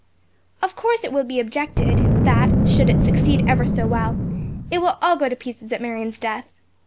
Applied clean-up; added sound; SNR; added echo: none; Boom; -4 dB; none.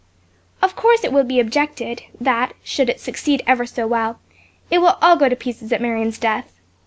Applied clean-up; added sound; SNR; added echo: none; none; none; none.